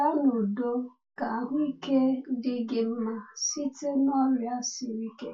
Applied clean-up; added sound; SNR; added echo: none; none; none; reverberation time 0.2 s.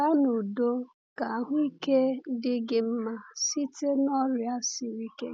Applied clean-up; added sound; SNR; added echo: none; none; none; none.